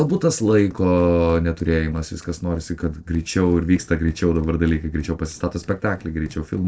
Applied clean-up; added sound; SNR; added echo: neural separator model SepFormer DNS4.